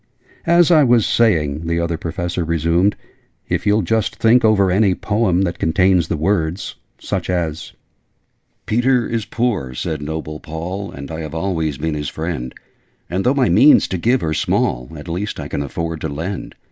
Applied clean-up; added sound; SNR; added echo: none; none; none; none.